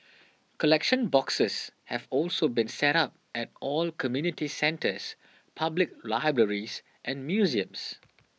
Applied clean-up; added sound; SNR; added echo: none; none; none; none.